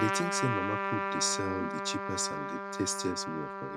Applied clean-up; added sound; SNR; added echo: none; Trumpet; 0 dB; none.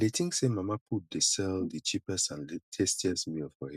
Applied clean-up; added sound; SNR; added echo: none; none; none; none.